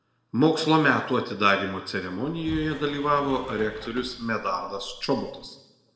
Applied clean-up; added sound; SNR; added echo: none; Sliding door; 17 dB; reverberation time 0.8 s.